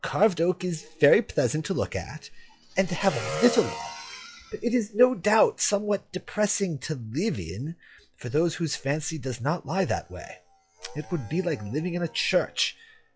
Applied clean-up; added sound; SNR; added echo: classical method log-MMSE.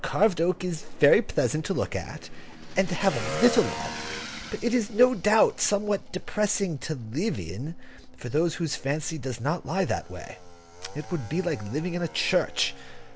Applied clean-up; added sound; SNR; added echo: none; Motorcycle / Engine; 14 dB; none.